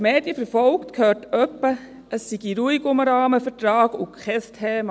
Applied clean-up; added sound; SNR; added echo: none; none; none; none.